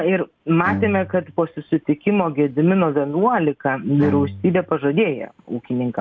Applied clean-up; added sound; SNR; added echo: none; Bowed string instrument; 12 dB; none.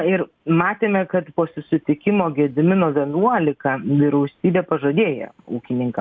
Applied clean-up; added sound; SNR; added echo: none; none; none; none.